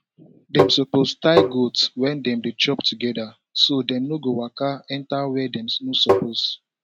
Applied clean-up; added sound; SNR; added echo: neural mask model RNNoise.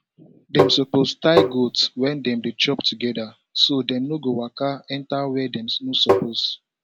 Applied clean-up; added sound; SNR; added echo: none; Tap; -3 dB; none.